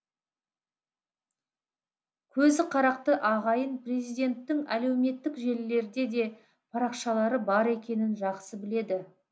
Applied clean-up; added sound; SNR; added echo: none; none; none; none.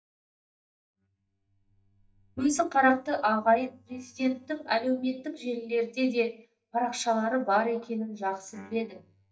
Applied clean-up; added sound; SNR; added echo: neural mask model DeepFilterNet 3.